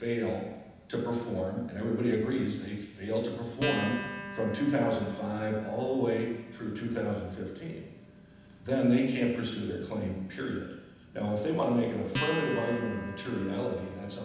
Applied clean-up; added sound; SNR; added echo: none; Acoustic guitar; 12 dB; reverberation time 1.1 s.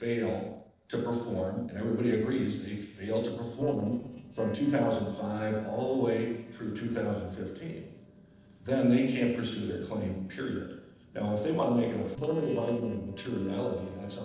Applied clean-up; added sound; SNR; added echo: neural separator model SepFormer DNS4.